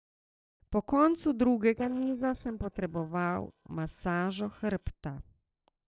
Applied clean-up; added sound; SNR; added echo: neural separator model SepFormer DNS4.